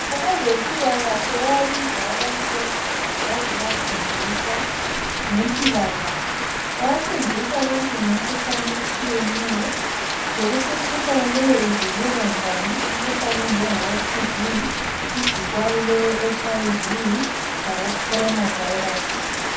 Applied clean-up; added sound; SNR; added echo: none; Rain; -1 dB; reverberation time 0.7 s.